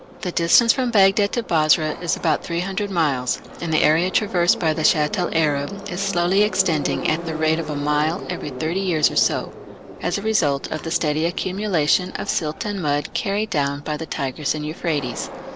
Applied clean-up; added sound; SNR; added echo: none; Subway, metro, underground; 12 dB; none.